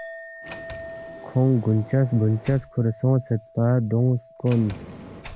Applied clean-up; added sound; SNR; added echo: none; Sliding door + Chink, clink; 17 dB; none.